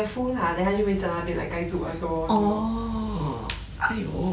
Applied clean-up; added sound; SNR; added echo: none; none; none; none.